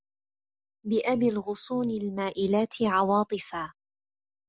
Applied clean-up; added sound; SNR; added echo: none; none; none; none.